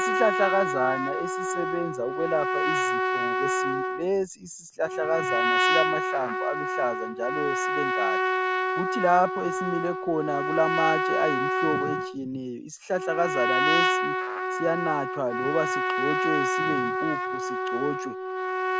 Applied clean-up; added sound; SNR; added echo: none; Trumpet; -2 dB; none.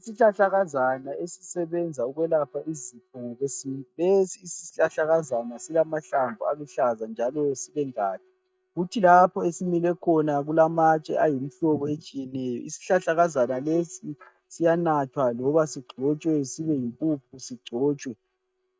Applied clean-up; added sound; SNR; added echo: neural mask model DeepFilterNet 3.